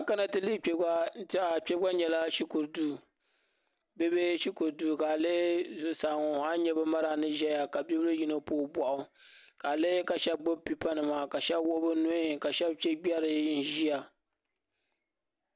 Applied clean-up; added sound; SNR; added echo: none; none; none; none.